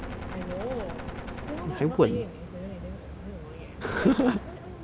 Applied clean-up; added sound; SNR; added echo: none; Gunshot, gunfire; 12 dB; none.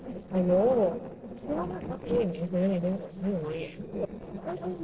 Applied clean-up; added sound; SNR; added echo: neural separator model SepFormer DNS4.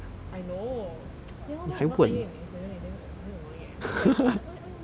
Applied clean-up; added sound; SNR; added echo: none; none; none; none.